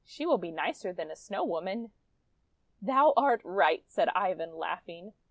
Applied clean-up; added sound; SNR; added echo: none; none; none; none.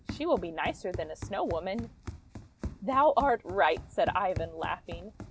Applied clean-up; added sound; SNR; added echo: none; Run; 12 dB; none.